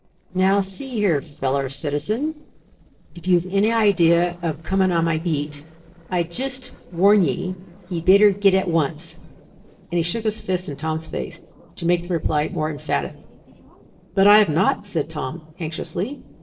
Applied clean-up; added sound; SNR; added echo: neural separator model SepFormer DNS4.